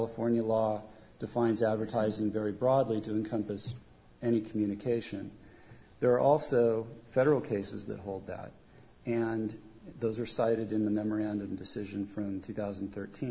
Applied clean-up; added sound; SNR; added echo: none; none; none; none.